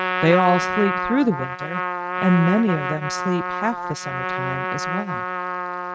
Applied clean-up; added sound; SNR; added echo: neural mask model RNNoise.